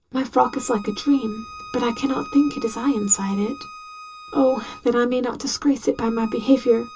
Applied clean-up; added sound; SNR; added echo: none; Bowed string instrument; 18 dB; reverberation time 0.2 s.